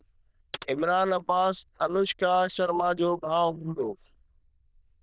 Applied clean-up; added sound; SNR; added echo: neural diffusion model UNIVERSE++.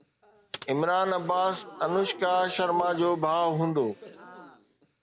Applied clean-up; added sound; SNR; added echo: none; Crowd / Gasp + Computer keyboard; 17 dB; none.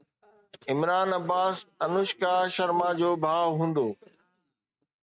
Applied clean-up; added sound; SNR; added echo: neural mask model RNNoise.